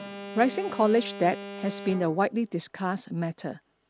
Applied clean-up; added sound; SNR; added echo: none; Alarm; 13 dB; none.